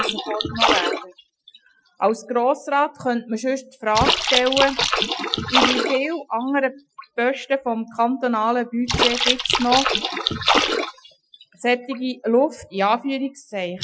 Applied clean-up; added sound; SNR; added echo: classical method Wiener filter.